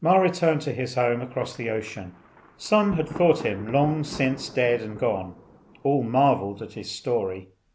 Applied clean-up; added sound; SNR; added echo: none; Thunder; 19 dB; none.